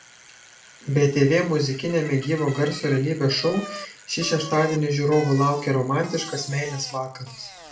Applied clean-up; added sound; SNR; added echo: none; Bicycle; 17 dB; reverberation time 0.4 s.